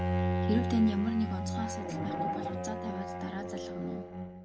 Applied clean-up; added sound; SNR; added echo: none; Bowed string instrument; 0 dB; none.